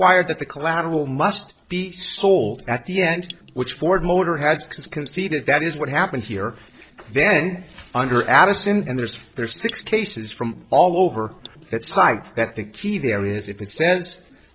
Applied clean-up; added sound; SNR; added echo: neural separator model SepFormer DNS4.